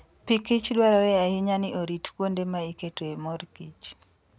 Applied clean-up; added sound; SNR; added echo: none; none; none; none.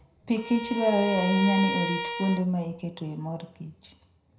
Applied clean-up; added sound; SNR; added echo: none; Bowed string instrument; 5 dB; reverberation time 0.5 s.